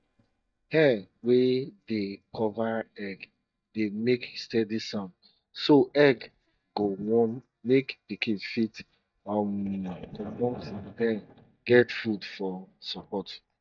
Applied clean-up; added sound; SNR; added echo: neural mask model DeepFilterNet 3.